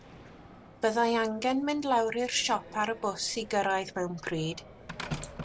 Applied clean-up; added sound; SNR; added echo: none; Slam; 15 dB; none.